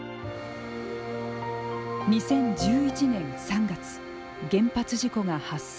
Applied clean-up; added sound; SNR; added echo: none; none; none; none.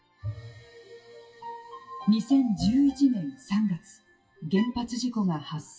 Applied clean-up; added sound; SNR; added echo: classical method WPE with log-MMSE.